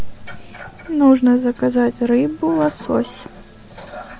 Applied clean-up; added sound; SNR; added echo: none; none; none; none.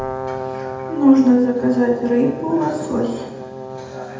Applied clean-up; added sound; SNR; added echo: none; Brass instrument; 11 dB; reverberation time 0.8 s.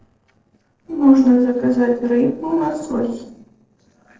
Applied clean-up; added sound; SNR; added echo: neural separator model SepFormer DNS4.